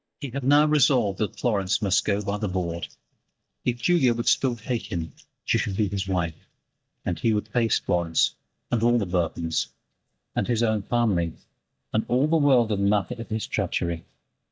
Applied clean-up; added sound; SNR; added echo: neural mask model DeepFilterNet 3.